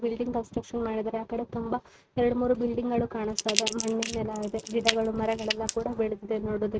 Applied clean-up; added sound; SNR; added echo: neural mask model RNNoise.